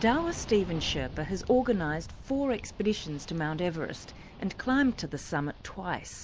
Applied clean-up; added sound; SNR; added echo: none; none; none; none.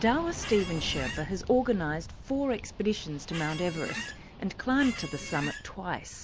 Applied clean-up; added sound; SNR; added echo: none; Squeak; 9 dB; none.